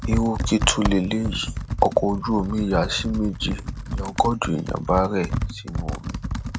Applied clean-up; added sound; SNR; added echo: none; Computer keyboard; 5 dB; none.